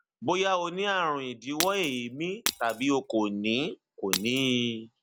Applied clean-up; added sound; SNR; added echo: none; Shatter; 6 dB; none.